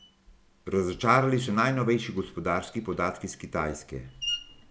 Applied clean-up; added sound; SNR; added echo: none; Screech; 15 dB; none.